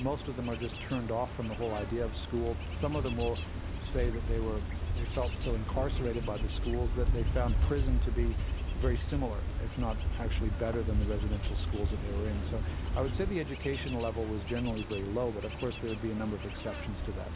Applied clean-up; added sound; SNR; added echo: none; Wind / Bird / Insect; -3 dB; none.